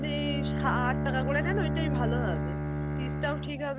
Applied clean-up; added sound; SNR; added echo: none; Bowed string instrument; -4 dB; none.